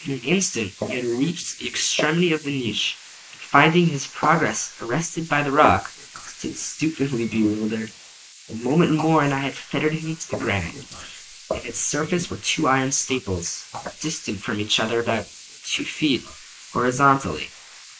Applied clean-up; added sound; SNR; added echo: neural mask model Resemble Enhance denoiser.